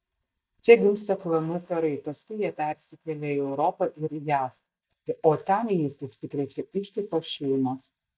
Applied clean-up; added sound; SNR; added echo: neural mask model DeepFilterNet 3.